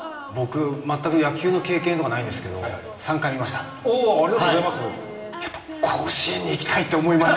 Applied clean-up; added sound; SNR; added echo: none; none; none; reverberation time 1.7 s.